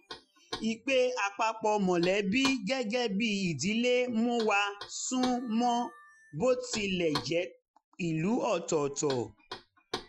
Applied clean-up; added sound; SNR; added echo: classical method Wiener filter.